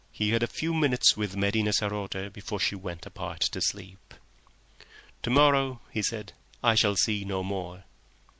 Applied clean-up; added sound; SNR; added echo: none; none; none; none.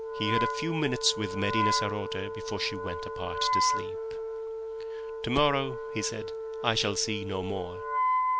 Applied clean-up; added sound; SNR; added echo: none; Wind instrument, woodwind instrument; 0 dB; none.